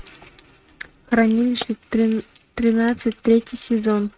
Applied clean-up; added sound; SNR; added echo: neural mask model RNNoise.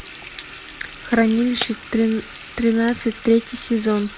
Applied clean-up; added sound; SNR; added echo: none; Bathtub (filling or washing) / Water tap, faucet + Shatter; 15 dB; none.